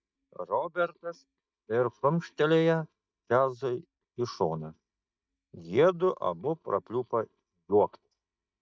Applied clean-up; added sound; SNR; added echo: neural mask model DeepFilterNet 3.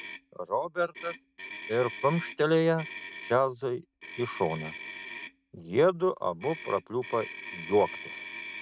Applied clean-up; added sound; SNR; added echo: none; Motor vehicle (road); 13 dB; none.